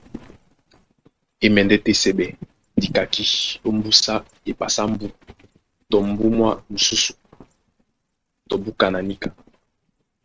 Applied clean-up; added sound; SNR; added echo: neural mask model RNNoise.